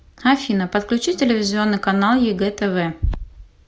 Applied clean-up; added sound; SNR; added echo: none; none; none; none.